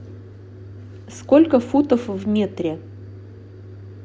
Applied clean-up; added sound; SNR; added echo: none; none; none; none.